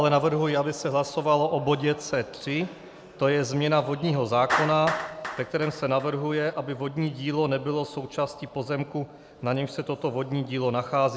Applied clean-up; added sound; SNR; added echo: none; Clapping; 13 dB; none.